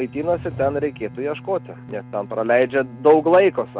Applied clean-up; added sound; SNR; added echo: none; Sliding door + Bowed string instrument; 17 dB; none.